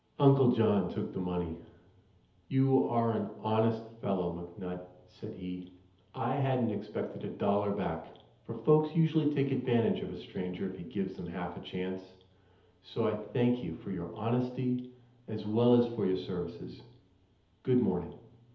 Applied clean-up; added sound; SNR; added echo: none; none; none; reverberation time 0.8 s.